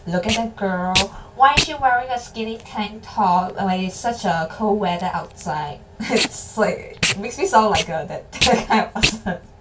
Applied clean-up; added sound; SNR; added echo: none; Packing tape, duct tape; 6 dB; reverberation time 0.2 s.